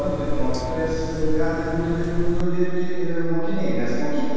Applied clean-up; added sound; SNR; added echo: none; Drip; -5 dB; reverberation time 2.2 s.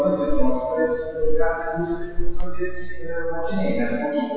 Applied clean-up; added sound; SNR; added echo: classical method WPE with log-MMSE.